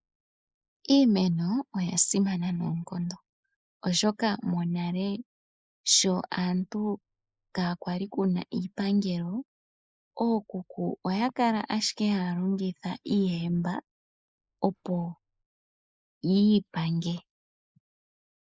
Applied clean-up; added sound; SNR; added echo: neural mask model Resemble Enhance denoiser.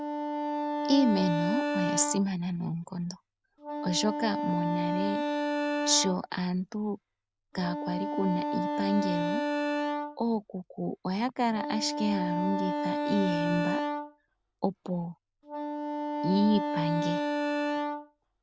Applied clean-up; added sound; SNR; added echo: none; Wind instrument, woodwind instrument; 1 dB; none.